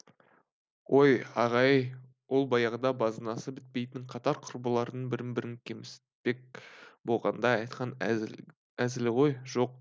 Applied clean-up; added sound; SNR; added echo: none; none; none; none.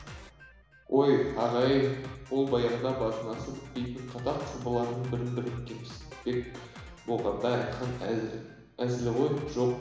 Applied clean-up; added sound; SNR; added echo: none; Drum kit; 17 dB; reverberation time 1.0 s.